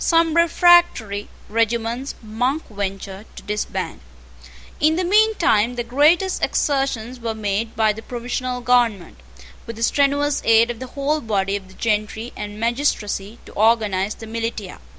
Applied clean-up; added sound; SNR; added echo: none; none; none; none.